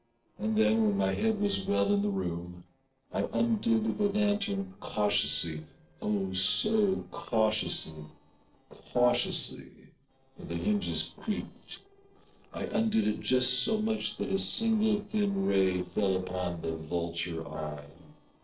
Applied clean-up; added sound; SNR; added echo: neural separator model SepFormer DNS4.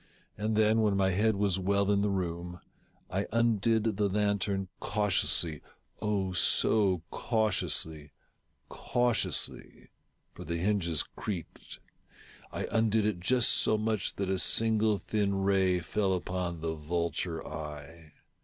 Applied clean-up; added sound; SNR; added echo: none; none; none; none.